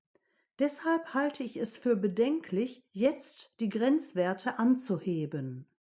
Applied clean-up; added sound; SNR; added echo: none; none; none; none.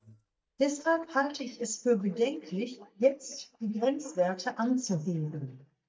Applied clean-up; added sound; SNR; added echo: neural mask model DeepFilterNet 3.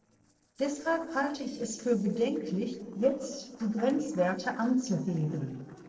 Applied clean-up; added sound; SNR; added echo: neural separator model SepFormer DNS4.